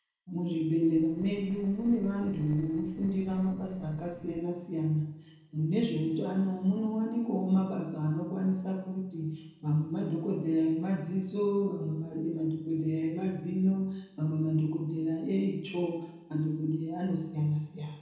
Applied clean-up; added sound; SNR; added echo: neural separator model SepFormer DNS4.